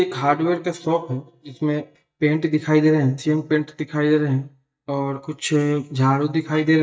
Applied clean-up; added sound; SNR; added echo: neural mask model DeepFilterNet 3.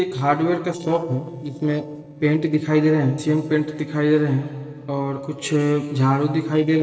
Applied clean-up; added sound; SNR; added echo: neural separator model SepFormer DNS4.